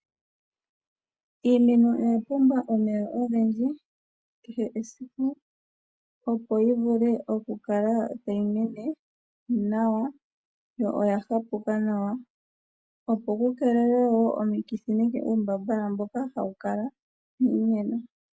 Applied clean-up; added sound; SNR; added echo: none; none; none; none.